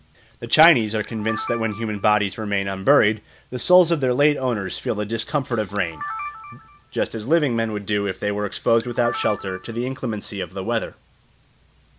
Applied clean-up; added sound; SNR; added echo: none; Camera; 14 dB; none.